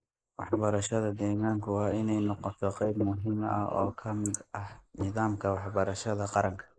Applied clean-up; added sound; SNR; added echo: neural mask model Resemble Enhance denoiser.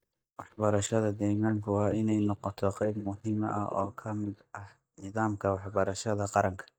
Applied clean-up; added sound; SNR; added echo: neural mask model DeepFilterNet 3.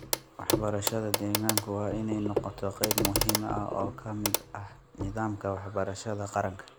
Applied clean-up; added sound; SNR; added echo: none; Clock; 1 dB; none.